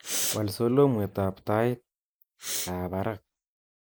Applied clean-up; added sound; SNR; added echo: neural mask model Resemble Enhance denoiser.